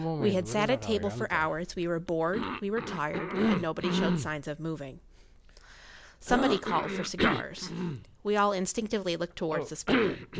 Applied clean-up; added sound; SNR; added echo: none; Cough; 2 dB; none.